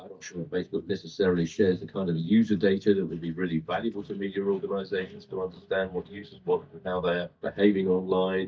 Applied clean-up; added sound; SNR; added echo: neural mask model DeepFilterNet 3.